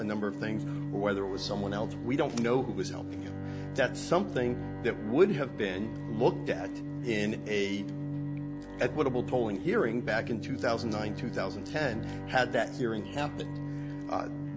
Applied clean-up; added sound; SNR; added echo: none; Bowed string instrument; 6 dB; none.